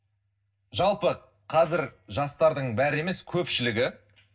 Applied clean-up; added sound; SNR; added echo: neural separator model SepFormer DNS4.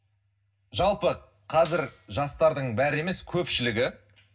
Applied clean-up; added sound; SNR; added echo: none; Cutlery, silverware; 9 dB; reverberation time 0.4 s.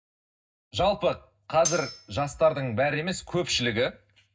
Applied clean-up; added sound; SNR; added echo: neural mask model DeepFilterNet 3.